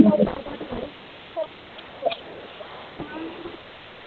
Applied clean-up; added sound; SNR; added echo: none; none; none; none.